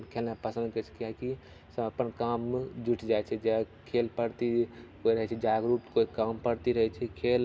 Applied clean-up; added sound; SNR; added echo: none; none; none; none.